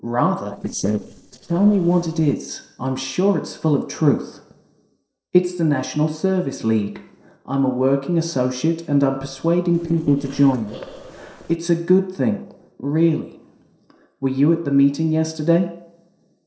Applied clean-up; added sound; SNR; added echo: neural separator model SepFormer DNS4.